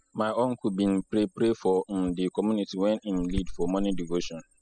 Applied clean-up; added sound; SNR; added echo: classical method spectral subtraction.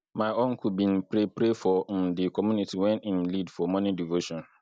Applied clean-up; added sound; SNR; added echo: none; none; none; none.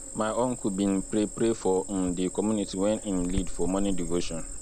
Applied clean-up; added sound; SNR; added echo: none; Cricket; 7 dB; none.